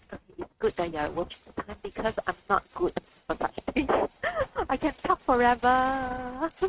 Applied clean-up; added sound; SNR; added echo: neural mask model RNNoise.